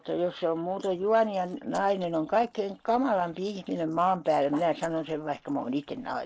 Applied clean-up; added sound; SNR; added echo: neural mask model Resemble Enhance denoiser.